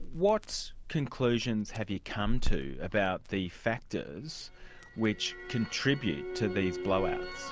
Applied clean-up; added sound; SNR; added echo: none; Crackle; 4 dB; none.